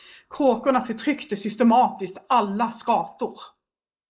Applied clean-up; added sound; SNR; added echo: neural mask model Resemble Enhance denoiser.